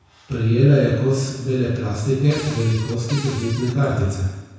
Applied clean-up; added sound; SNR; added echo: none; Cupboard open or close; 15 dB; reverberation time 1.0 s.